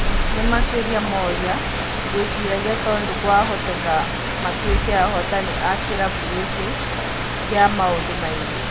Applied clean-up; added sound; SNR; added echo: none; Rain; -1 dB; none.